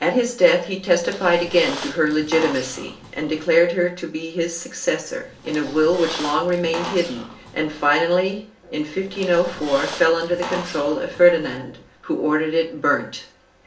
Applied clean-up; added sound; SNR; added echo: none; Squeak; 13 dB; reverberation time 0.4 s.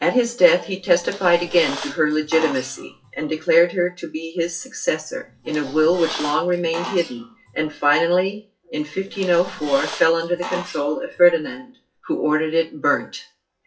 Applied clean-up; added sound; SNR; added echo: classical method WPE with log-MMSE.